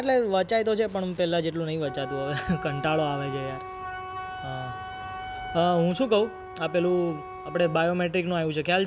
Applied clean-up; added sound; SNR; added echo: none; Wind instrument, woodwind instrument; 12 dB; none.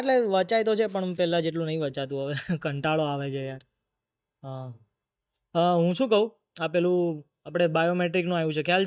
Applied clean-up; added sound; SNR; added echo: neural mask model DeepFilterNet 3.